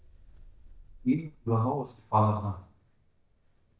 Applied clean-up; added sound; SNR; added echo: neural mask model DeepFilterNet 3.